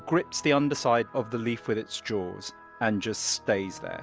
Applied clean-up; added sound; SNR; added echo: none; none; none; none.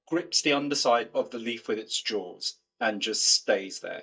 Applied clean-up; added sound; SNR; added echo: neural mask model DeepFilterNet 3.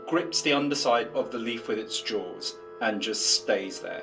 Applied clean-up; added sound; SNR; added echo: none; Telephone; 16 dB; reverberation time 0.2 s.